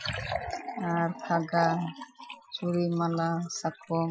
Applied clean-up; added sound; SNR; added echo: classical method Wiener filter.